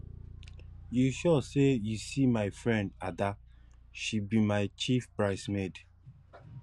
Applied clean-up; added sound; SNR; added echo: none; Bass guitar; 20 dB; none.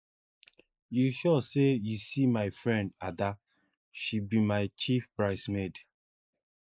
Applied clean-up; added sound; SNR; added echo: neural mask model Resemble Enhance denoiser.